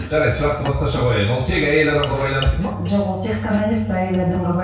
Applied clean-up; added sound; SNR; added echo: none; Domestic sounds, home sounds; 17 dB; reverberation time 0.6 s.